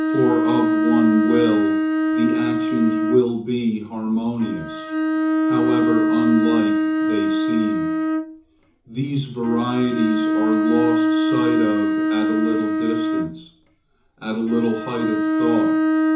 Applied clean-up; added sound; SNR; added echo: none; Bowed string instrument; -3 dB; reverberation time 0.6 s.